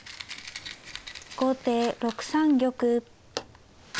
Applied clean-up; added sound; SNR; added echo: none; Fire; 14 dB; none.